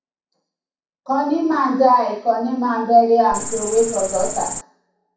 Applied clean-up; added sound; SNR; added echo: none; Cricket; 7 dB; reverberation time 0.6 s.